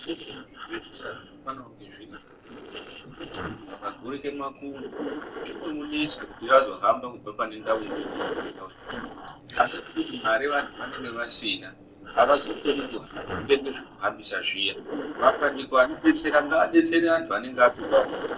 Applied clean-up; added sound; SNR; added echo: neural separator model SepFormer DNS4.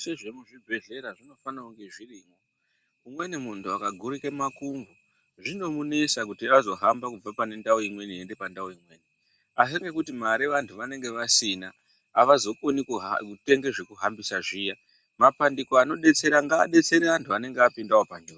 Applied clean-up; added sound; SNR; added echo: none; none; none; none.